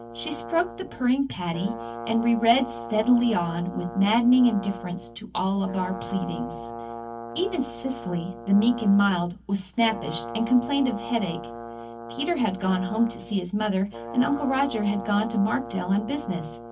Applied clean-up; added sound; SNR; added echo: none; Brass instrument; 12 dB; reverberation time 0.3 s.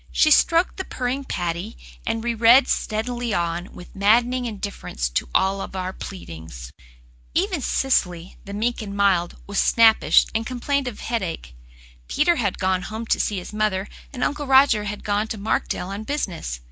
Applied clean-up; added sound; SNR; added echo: none; none; none; none.